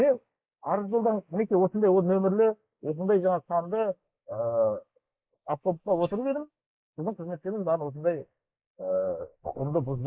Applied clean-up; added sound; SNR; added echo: neural mask model Resemble Enhance denoiser.